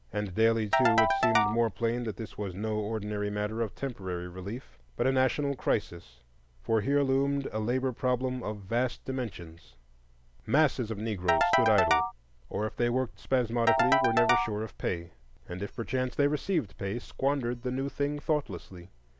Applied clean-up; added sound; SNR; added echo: none; Ringtone / Keyboard (musical); -1 dB; none.